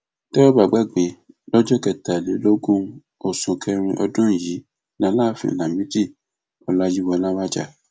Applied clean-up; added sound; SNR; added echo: none; none; none; none.